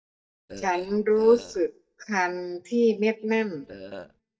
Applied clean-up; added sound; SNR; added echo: neural mask model DeepFilterNet 3.